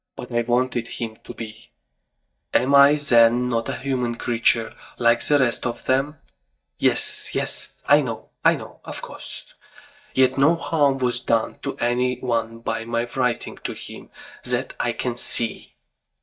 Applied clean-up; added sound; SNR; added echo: neural mask model DeepFilterNet 3.